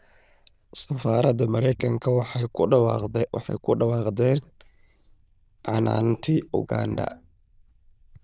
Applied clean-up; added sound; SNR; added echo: neural diffusion model UNIVERSE++.